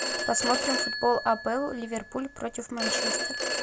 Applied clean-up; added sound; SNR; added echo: none; Telephone; 2 dB; none.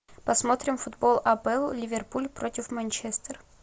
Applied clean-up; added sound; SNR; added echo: none; none; none; none.